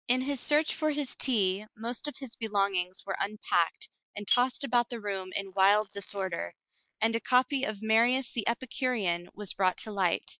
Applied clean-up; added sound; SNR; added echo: neural mask model Resemble Enhance denoiser.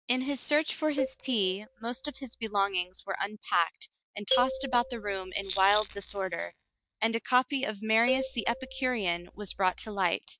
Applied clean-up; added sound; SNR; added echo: neural mask model DeepFilterNet 3.